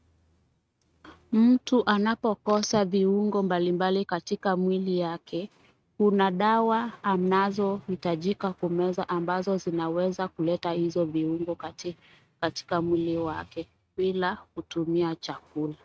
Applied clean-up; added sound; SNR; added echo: neural mask model RNNoise.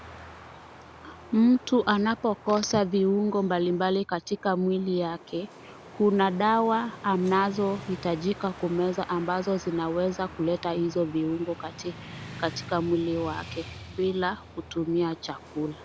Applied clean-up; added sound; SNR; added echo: none; Wind + Motorcycle / Traffic noise, roadway noise; 17 dB; none.